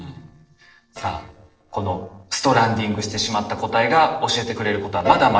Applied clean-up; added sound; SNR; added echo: neural separator model SepFormer DNS4.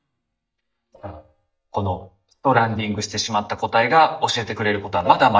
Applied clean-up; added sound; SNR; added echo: neural mask model DeepFilterNet 3.